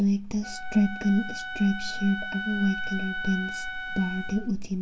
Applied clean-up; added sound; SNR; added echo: none; Wind instrument, woodwind instrument; 9 dB; reverberation time 0.2 s.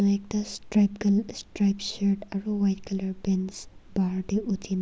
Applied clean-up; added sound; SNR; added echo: none; none; none; none.